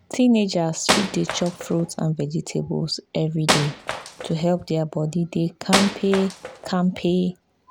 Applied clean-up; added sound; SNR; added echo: none; Wood; 4 dB; none.